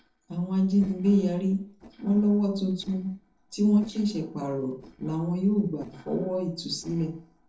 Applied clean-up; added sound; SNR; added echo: neural separator model SepFormer DNS4.